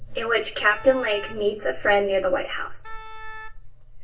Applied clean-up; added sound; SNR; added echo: none; Wind instrument, woodwind instrument; 18 dB; reverberation time 0.3 s.